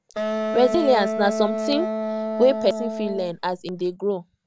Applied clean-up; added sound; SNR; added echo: none; Wind instrument, woodwind instrument; 3 dB; none.